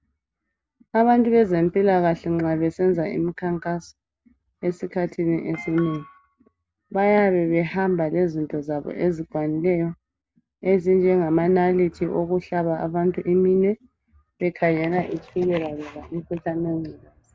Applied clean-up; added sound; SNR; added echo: none; none; none; none.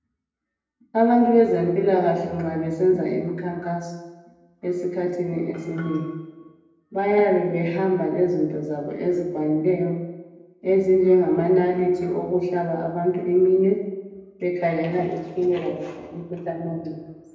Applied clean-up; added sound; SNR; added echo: none; none; none; reverberation time 1.0 s.